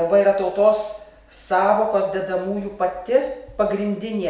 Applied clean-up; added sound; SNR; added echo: none; none; none; none.